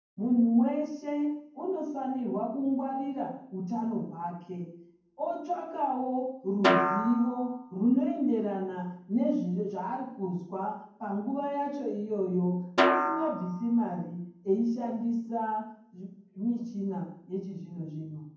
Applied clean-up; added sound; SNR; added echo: none; Snare drum; 0 dB; reverberation time 0.9 s.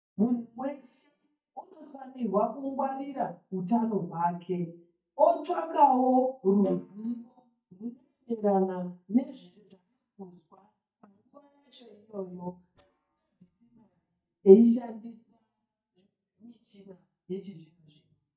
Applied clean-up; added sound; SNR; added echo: neural mask model DeepFilterNet 3.